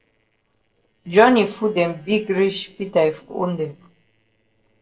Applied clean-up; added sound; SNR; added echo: neural separator model SepFormer DNS4.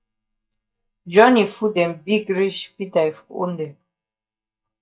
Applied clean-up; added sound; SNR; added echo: neural mask model DeepFilterNet 3.